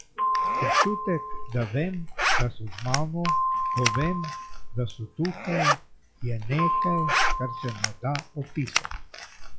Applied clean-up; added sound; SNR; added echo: classical method log-MMSE.